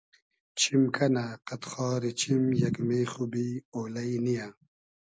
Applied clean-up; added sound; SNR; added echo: none; none; none; none.